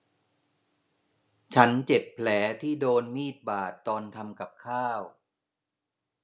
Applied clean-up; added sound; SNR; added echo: none; none; none; none.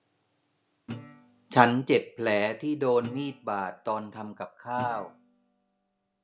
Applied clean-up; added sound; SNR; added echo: none; Guitar; 17 dB; none.